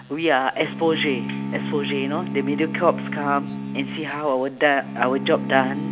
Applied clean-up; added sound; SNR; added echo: none; Bowed string instrument; 7 dB; none.